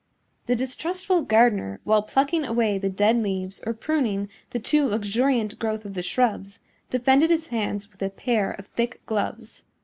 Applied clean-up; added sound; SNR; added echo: neural mask model Resemble Enhance denoiser.